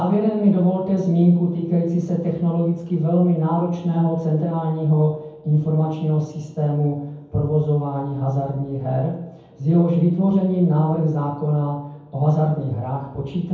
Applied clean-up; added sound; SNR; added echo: none; none; none; reverberation time 0.9 s.